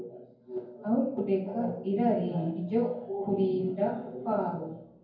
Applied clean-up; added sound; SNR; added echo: none; none; none; reverberation time 0.9 s.